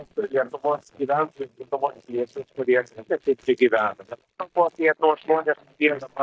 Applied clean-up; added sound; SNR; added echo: neural mask model DeepFilterNet 3.